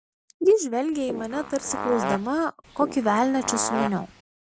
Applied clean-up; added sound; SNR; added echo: none; Fart; 7 dB; none.